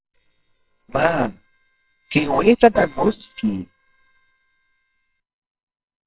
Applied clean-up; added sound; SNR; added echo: neural separator model SepFormer WHAMR!.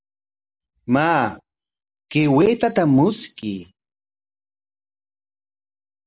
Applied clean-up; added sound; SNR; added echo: none; none; none; none.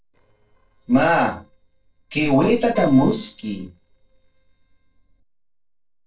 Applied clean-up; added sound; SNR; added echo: neural separator model SepFormer DNS4.